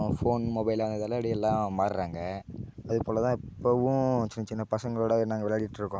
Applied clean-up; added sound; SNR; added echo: none; none; none; none.